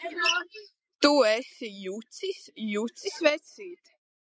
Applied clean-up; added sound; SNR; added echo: neural mask model Resemble Enhance denoiser.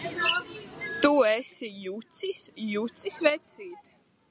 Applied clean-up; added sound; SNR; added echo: none; none; none; none.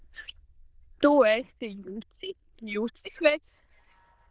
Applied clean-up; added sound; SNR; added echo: neural diffusion model UNIVERSE++.